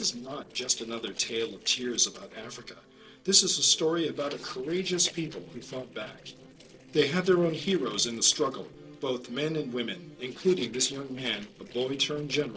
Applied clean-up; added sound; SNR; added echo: neural separator model SepFormer DNS4.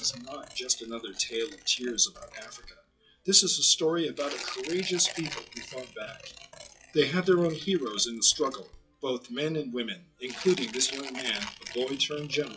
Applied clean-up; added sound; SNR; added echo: classical method WPE with log-MMSE.